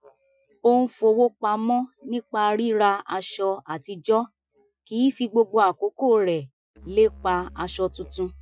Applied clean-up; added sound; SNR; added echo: classical method Wiener filter.